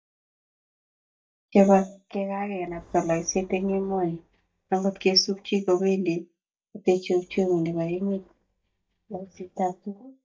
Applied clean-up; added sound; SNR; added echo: neural mask model DeepFilterNet 3.